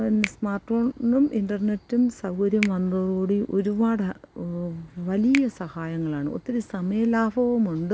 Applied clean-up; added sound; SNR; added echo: none; Finger snapping; 17 dB; none.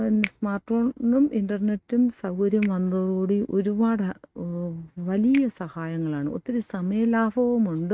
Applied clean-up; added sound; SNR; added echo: neural mask model RNNoise.